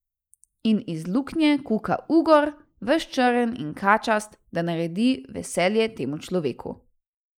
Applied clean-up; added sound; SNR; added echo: neural mask model Resemble Enhance denoiser.